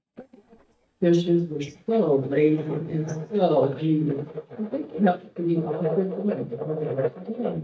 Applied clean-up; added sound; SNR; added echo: neural mask model DeepFilterNet 3.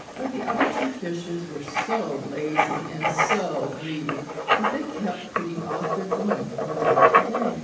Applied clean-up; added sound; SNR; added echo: none; Writing; -5 dB; reverberation time 0.8 s.